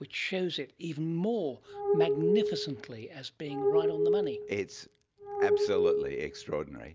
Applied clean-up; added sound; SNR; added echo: none; Glass; -5 dB; none.